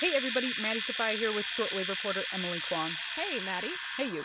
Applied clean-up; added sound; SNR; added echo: none; Domestic sounds, home sounds; 0 dB; none.